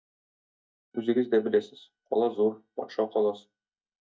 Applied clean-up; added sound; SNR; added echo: neural mask model DeepFilterNet 3.